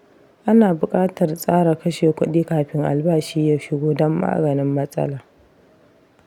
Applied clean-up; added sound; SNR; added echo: none; none; none; none.